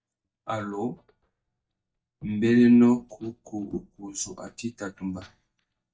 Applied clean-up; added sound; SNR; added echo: neural mask model DeepFilterNet 3.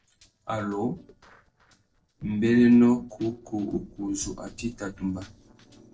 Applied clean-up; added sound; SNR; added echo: neural separator model SepFormer DNS4.